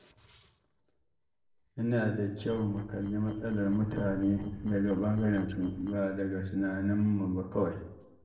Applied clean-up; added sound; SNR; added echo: neural separator model SepFormer DNS4.